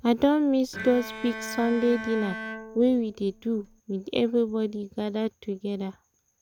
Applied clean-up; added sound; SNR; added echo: none; Bowed string instrument; 12 dB; none.